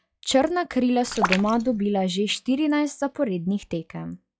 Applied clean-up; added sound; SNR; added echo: classical method log-MMSE.